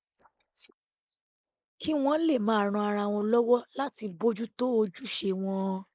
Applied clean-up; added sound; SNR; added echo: neural mask model Resemble Enhance denoiser.